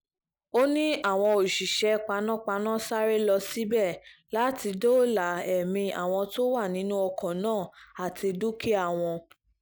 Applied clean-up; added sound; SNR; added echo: none; none; none; none.